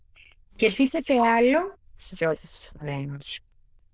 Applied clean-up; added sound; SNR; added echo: neural diffusion model UNIVERSE++.